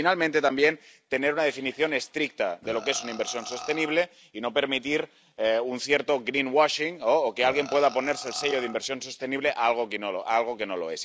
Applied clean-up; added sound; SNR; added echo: none; Burping, eructation; 14 dB; none.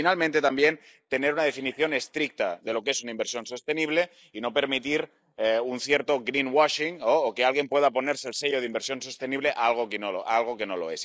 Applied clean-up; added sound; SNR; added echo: neural mask model Resemble Enhance denoiser.